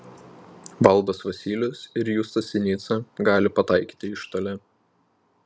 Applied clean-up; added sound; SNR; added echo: none; none; none; none.